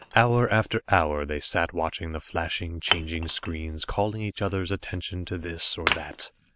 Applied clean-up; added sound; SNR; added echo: none; Wood; 9 dB; none.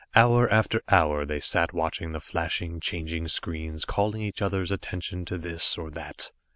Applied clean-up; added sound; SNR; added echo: none; none; none; none.